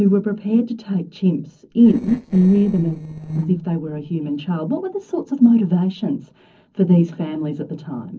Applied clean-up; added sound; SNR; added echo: neural separator model SepFormer DNS4.